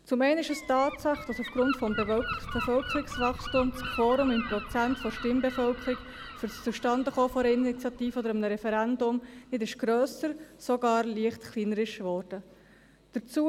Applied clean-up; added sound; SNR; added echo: none; Gull, seagull; 12 dB; none.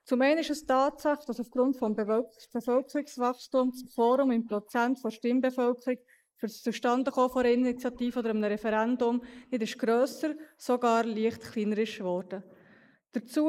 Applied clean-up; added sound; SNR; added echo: neural mask model Resemble Enhance denoiser.